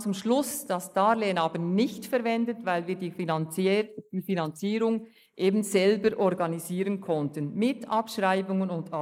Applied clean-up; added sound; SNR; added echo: neural mask model Resemble Enhance denoiser.